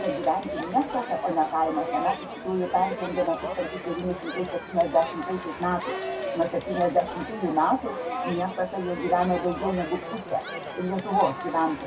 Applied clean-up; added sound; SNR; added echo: none; Crowd; 7 dB; reverberation time 0.3 s.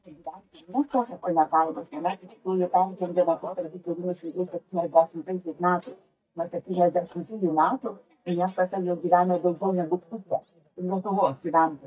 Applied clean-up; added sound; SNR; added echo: neural mask model DeepFilterNet 3.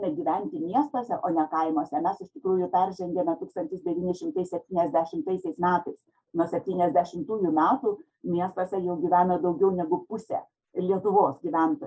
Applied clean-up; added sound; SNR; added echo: none; none; none; none.